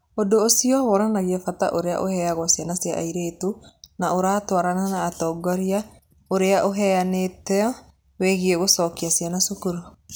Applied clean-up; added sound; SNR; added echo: none; none; none; none.